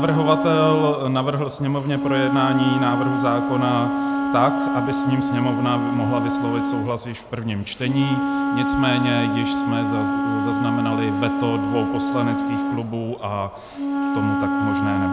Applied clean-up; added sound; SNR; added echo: none; Wind instrument, woodwind instrument; 0 dB; none.